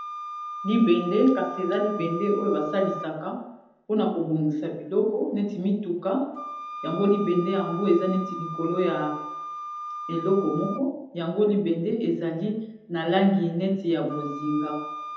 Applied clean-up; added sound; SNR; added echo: none; Wind instrument, woodwind instrument; 12 dB; reverberation time 0.8 s.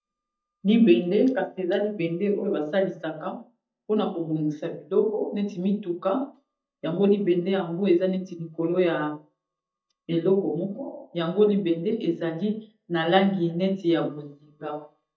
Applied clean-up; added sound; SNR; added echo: neural mask model DeepFilterNet 3.